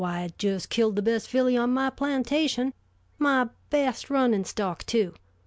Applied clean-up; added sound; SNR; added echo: none; none; none; none.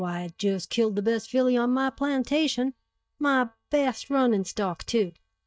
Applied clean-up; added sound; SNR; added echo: neural mask model DeepFilterNet 3.